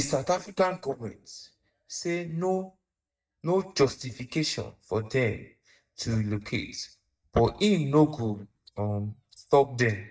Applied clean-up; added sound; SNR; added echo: neural mask model DeepFilterNet 3.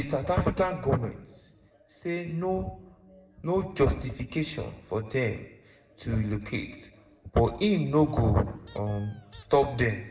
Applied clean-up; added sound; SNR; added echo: none; Squeak; 19 dB; reverberation time 0.6 s.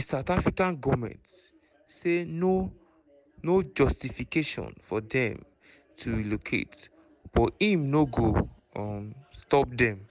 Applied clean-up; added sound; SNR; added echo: none; none; none; none.